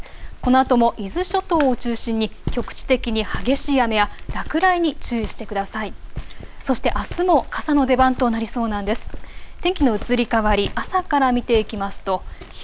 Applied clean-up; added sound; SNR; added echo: none; Walk, footsteps; 7 dB; none.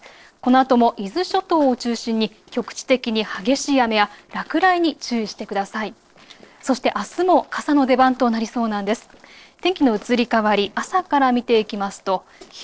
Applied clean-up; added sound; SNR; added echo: neural separator model SepFormer DNS4.